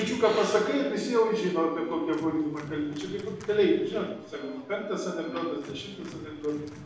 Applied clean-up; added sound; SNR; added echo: none; Organ; 16 dB; reverberation time 0.5 s.